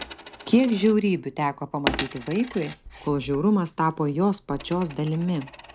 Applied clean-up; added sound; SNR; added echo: none; Coin (dropping); 13 dB; none.